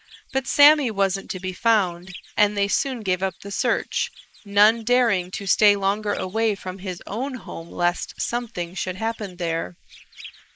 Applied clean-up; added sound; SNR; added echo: neural mask model Resemble Enhance denoiser.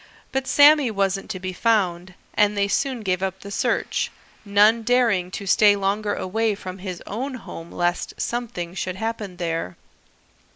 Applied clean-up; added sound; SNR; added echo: none; none; none; none.